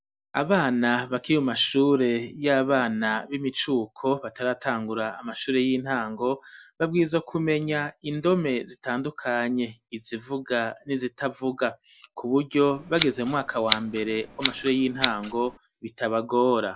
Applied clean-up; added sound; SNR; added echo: none; Scissors; 6 dB; none.